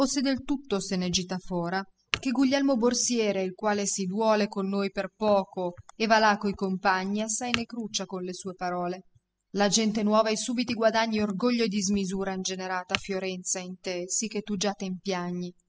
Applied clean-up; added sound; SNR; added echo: classical method spectral subtraction.